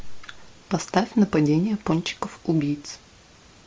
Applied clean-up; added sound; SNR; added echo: none; none; none; none.